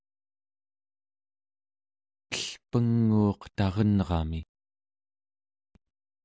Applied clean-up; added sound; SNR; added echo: none; none; none; none.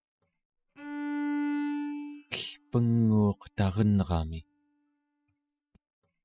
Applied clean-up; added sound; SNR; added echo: classical method spectral subtraction.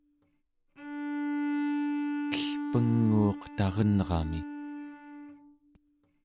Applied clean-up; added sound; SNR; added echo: none; Bowed string instrument; 3 dB; none.